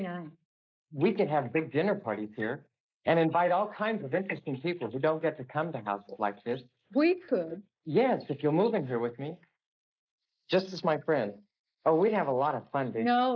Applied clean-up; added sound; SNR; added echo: neural mask model Resemble Enhance denoiser.